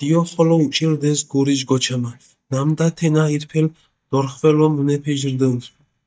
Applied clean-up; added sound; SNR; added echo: neural mask model DeepFilterNet 3.